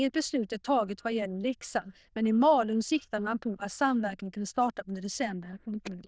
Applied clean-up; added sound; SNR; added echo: neural diffusion model UNIVERSE++.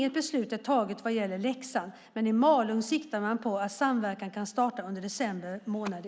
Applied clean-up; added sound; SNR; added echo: none; none; none; none.